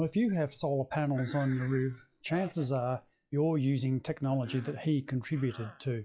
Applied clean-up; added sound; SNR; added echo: classical method log-MMSE.